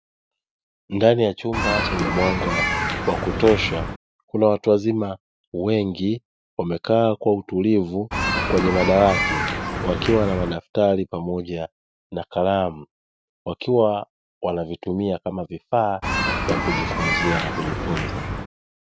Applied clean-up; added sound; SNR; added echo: none; Human group actions; 1 dB; none.